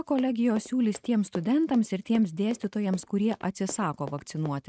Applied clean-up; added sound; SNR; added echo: neural mask model RNNoise.